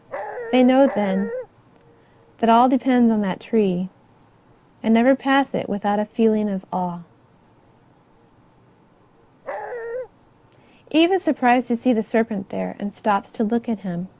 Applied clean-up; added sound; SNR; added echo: none; Dog; 8 dB; none.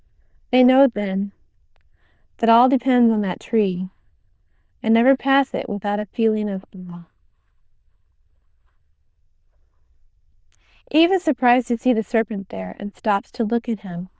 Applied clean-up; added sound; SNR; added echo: neural diffusion model UNIVERSE++.